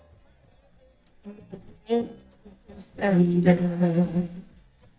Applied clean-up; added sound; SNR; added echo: neural mask model DeepFilterNet 3.